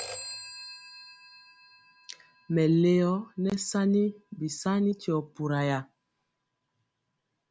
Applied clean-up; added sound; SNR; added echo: none; Telephone; 19 dB; none.